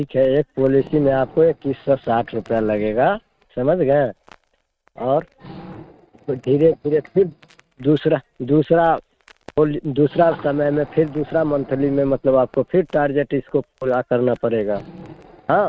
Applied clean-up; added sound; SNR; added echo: neural mask model RNNoise.